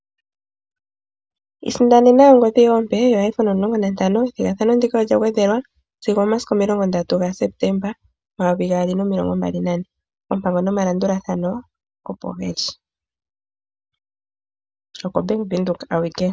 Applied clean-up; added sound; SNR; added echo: none; none; none; none.